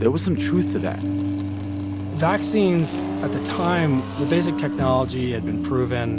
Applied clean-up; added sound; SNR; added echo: none; Engine; 14 dB; none.